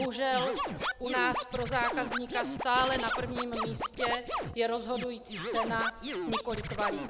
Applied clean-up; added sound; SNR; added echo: none; Scratching (performance technique) + Cutlery, silverware; 3 dB; none.